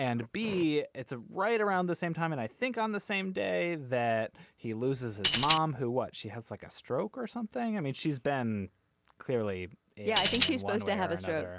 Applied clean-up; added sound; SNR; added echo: none; Tambourine; -3 dB; none.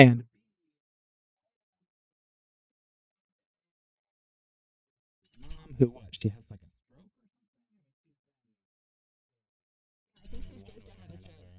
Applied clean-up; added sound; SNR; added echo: neural mask model DeepFilterNet 3.